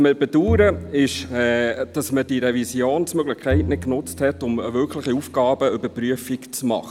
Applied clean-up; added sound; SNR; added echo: none; Bowed string instrument; 11 dB; none.